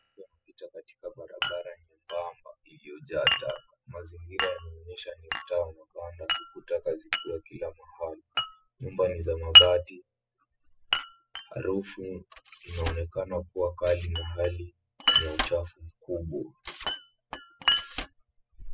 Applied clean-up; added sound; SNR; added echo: classical method spectral subtraction.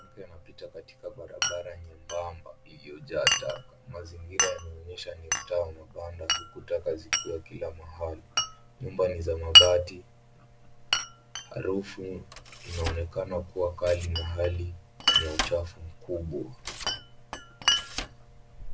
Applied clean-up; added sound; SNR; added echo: none; Glass; -3 dB; none.